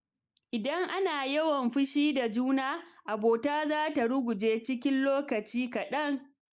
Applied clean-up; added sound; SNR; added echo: neural mask model Resemble Enhance denoiser.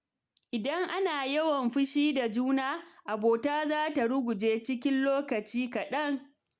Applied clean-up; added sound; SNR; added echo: none; none; none; none.